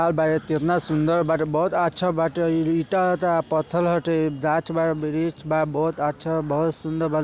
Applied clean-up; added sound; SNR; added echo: none; none; none; none.